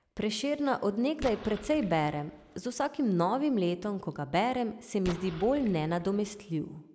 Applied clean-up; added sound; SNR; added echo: none; Explosion; 15 dB; none.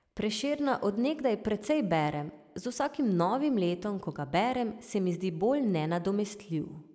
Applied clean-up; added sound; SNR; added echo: none; none; none; none.